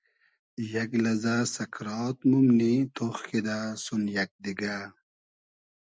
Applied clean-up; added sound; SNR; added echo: none; none; none; none.